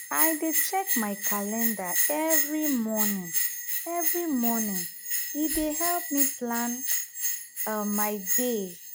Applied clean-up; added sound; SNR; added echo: none; Bell; -1 dB; none.